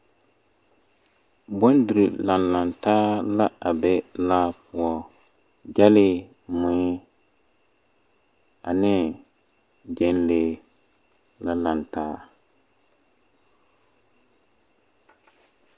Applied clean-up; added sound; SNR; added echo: none; none; none; none.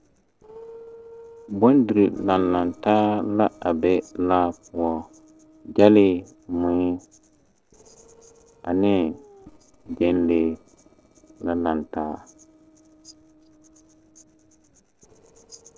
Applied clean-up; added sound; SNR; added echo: neural separator model SepFormer DNS4.